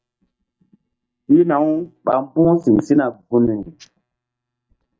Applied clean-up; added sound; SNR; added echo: neural mask model DeepFilterNet 3.